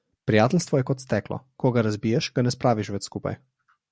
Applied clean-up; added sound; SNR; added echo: none; none; none; none.